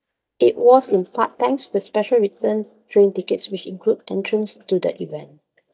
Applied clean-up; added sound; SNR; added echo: neural mask model DeepFilterNet 3.